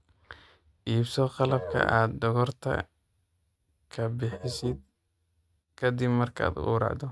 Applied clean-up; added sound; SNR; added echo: neural mask model RNNoise.